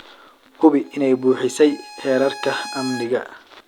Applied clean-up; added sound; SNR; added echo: none; Bowed string instrument; 17 dB; none.